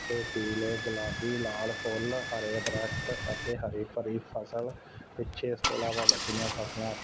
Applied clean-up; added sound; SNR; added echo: none; Engine starting / Car; 2 dB; none.